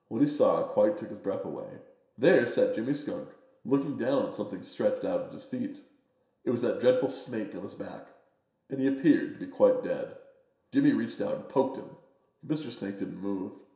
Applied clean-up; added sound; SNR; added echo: none; none; none; reverberation time 0.7 s.